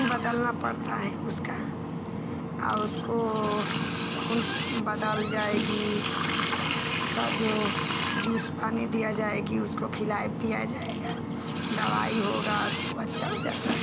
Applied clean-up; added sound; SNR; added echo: none; Water tap, faucet; -1 dB; none.